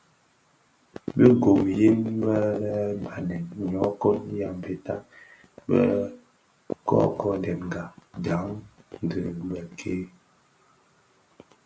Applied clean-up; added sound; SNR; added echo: none; none; none; none.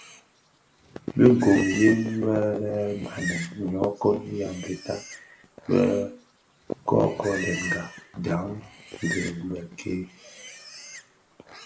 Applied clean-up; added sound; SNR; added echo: none; Livestock, farm animals, working animals; 13 dB; none.